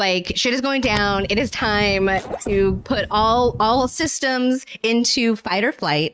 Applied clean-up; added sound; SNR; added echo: neural mask model RNNoise.